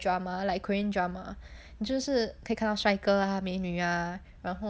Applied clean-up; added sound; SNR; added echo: none; none; none; none.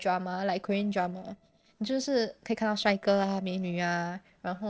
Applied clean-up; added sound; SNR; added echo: neural separator model SepFormer DNS4.